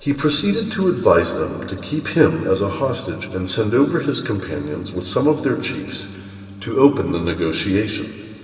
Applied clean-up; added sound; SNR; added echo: none; Organ; 17 dB; reverberation time 2.8 s.